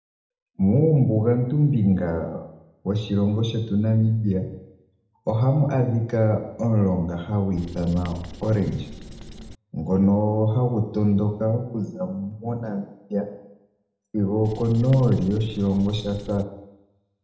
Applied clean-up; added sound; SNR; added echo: none; Writing; 16 dB; reverberation time 0.7 s.